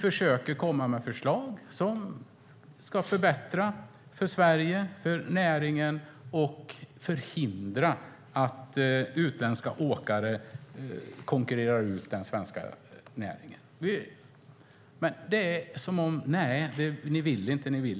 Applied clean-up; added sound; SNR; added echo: none; none; none; none.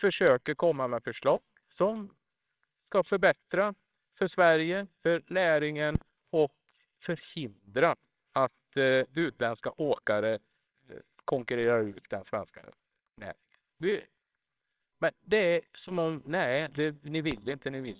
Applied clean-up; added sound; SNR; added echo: neural separator model SepFormer WHAMR!.